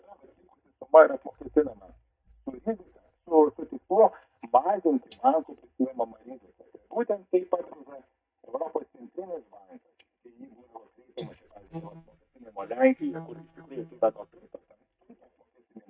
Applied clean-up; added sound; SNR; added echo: neural mask model DeepFilterNet 3.